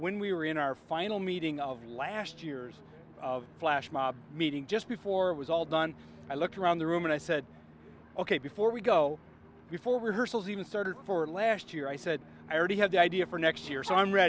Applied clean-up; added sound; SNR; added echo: none; none; none; none.